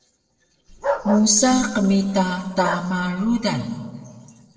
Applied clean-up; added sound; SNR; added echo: neural separator model SepFormer DNS4.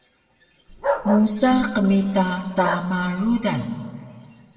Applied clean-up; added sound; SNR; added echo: none; Bark; 8 dB; reverberation time 1.9 s.